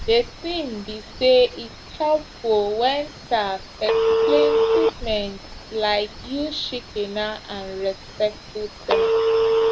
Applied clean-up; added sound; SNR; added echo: none; Telephone; 0 dB; none.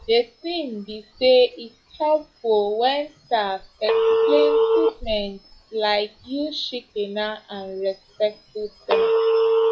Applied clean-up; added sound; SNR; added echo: classical method log-MMSE.